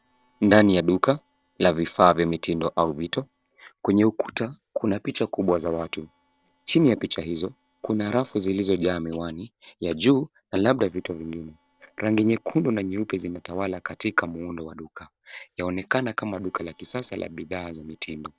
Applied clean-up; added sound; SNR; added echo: neural separator model SepFormer DNS4.